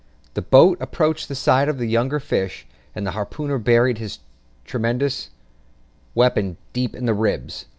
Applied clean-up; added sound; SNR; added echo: none; none; none; none.